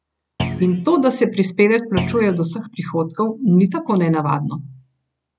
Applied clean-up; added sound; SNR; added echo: none; Thump, thud; 8 dB; none.